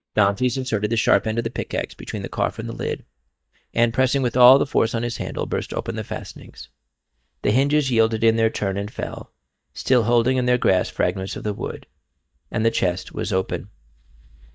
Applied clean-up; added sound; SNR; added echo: neural mask model DeepFilterNet 3.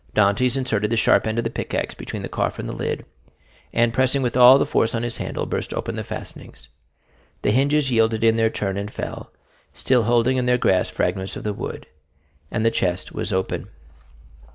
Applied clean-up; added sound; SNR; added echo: none; none; none; none.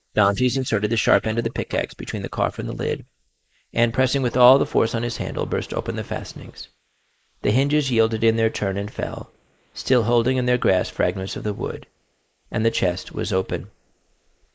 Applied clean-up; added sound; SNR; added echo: neural mask model Resemble Enhance denoiser.